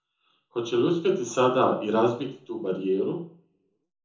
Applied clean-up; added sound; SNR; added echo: none; none; none; reverberation time 0.6 s.